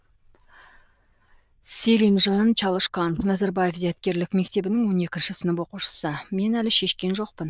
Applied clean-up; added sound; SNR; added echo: neural diffusion model UNIVERSE++.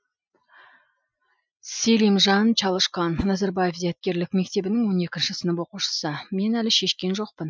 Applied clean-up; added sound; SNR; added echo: classical method Wiener filter.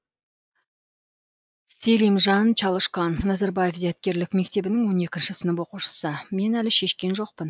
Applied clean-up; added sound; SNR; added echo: neural mask model DeepFilterNet 3.